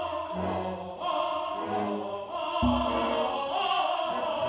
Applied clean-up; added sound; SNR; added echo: none; Bowed string instrument; 4 dB; none.